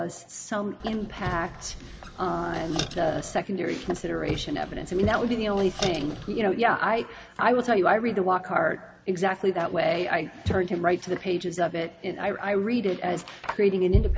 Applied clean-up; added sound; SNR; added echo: none; Squeak; 11 dB; none.